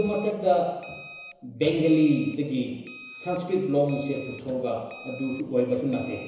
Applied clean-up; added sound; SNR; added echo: none; Alarm; 16 dB; reverberation time 1.0 s.